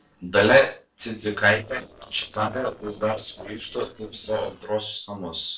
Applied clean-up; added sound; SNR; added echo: neural separator model SepFormer DNS4.